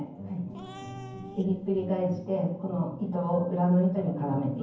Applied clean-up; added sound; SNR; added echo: none; Cat; 18 dB; reverberation time 0.9 s.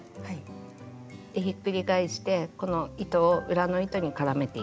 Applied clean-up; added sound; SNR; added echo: none; none; none; none.